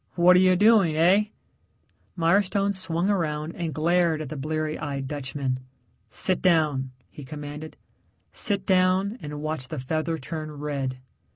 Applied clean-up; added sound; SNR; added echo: none; none; none; none.